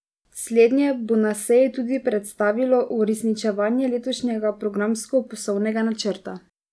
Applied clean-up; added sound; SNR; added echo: none; none; none; none.